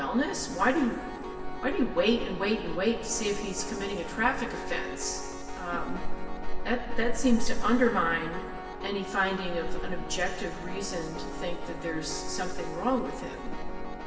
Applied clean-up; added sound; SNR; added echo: none; Piano; 11 dB; reverberation time 2.0 s.